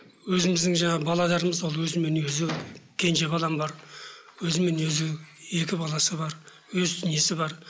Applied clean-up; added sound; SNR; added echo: none; none; none; none.